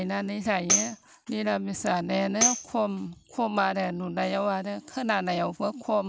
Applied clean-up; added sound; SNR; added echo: none; Tambourine; 3 dB; none.